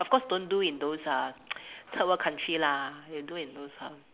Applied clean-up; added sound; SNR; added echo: none; none; none; none.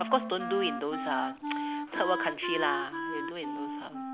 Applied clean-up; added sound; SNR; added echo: none; Wind instrument, woodwind instrument; 3 dB; none.